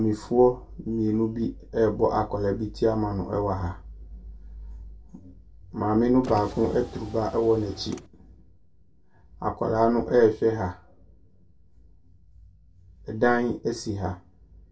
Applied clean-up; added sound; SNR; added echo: none; Car; 13 dB; reverberation time 0.2 s.